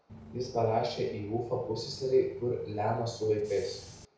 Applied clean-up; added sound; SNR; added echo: none; Bus / Engine; 17 dB; reverberation time 0.5 s.